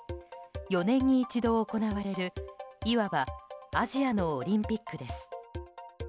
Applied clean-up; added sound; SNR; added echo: none; none; none; none.